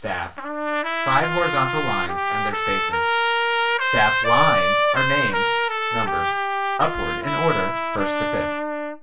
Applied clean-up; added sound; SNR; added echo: none; Trumpet; -3 dB; reverberation time 0.3 s.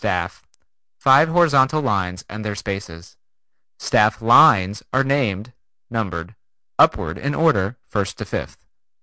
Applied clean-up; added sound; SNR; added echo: none; none; none; none.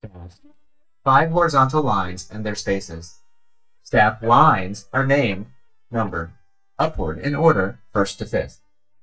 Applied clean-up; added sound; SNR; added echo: neural mask model DeepFilterNet 3.